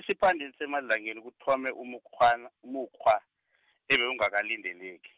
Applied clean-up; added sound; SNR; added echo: none; none; none; none.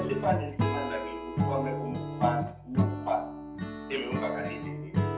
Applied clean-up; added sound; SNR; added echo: none; Acoustic guitar / Strum; -3 dB; reverberation time 0.5 s.